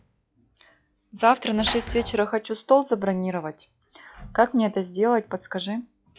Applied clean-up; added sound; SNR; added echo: classical method log-MMSE.